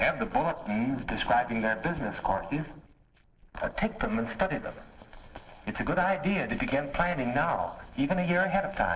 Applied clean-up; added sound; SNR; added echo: neural separator model SepFormer DNS4.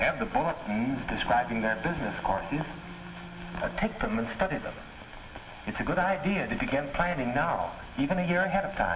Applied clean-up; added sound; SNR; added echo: none; Organ; 14 dB; reverberation time 2.6 s.